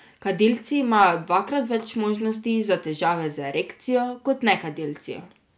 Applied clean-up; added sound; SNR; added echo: none; none; none; none.